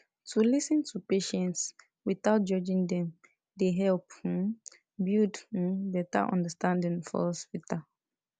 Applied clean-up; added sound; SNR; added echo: none; none; none; none.